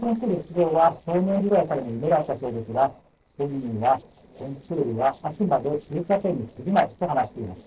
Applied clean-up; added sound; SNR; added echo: neural separator model SepFormer DNS4.